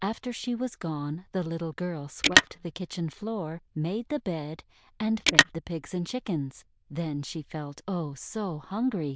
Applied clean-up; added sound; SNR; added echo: neural diffusion model UNIVERSE++.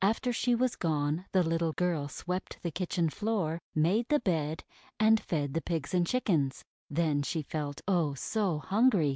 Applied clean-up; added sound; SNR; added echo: none; none; none; none.